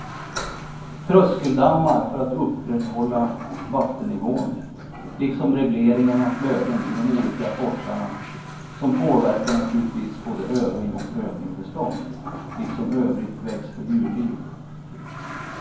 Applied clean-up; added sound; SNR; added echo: none; Toilet flush; 14 dB; reverberation time 0.9 s.